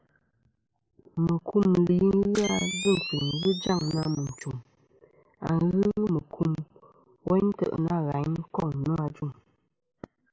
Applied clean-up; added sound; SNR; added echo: none; Camera; 10 dB; none.